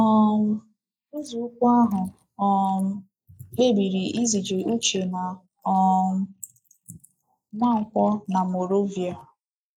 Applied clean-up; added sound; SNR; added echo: neural mask model Resemble Enhance denoiser.